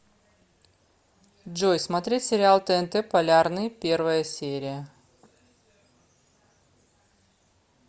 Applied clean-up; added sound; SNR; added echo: none; none; none; none.